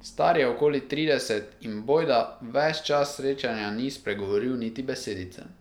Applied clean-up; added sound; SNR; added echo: none; none; none; none.